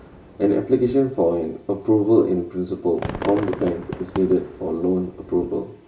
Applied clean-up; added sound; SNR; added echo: none; Fireworks; 14 dB; reverberation time 0.2 s.